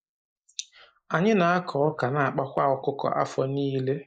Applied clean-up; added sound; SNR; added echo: neural mask model Resemble Enhance denoiser.